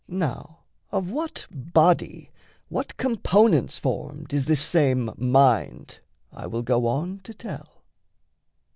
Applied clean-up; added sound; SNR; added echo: none; none; none; none.